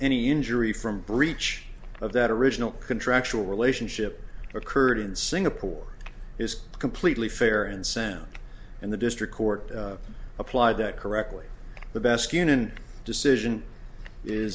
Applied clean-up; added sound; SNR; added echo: none; none; none; none.